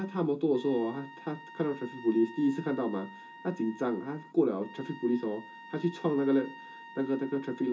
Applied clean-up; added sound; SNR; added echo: none; Trumpet; 18 dB; reverberation time 0.2 s.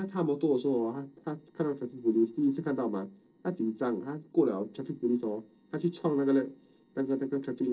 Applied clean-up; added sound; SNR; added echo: neural separator model SepFormer DNS4.